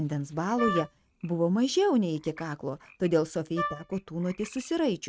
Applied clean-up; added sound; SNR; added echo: neural mask model RNNoise.